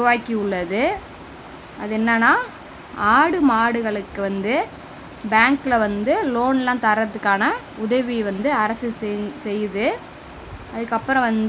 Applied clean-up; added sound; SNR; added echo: none; none; none; none.